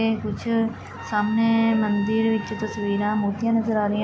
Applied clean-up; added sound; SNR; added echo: none; Trumpet; 16 dB; none.